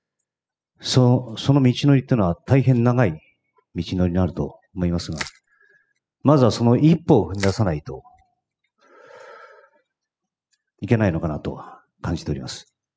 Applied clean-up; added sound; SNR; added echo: classical method spectral subtraction.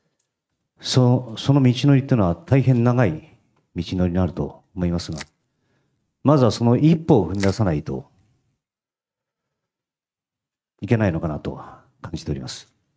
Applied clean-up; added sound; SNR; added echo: neural mask model RNNoise.